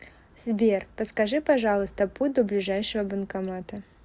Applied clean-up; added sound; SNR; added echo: none; none; none; none.